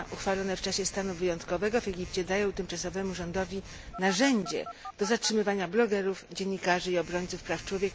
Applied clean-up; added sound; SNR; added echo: none; Telephone; 16 dB; none.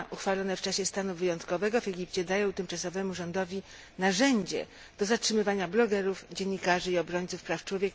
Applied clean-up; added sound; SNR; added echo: none; none; none; none.